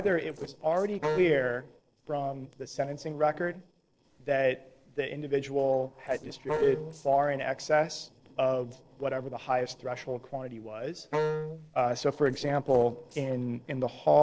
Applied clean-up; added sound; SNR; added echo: neural separator model SepFormer DNS4.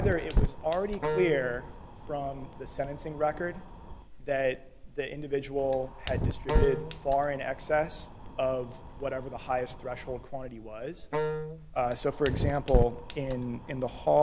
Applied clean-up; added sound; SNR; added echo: none; Wind instrument, woodwind instrument + Fire; 2 dB; none.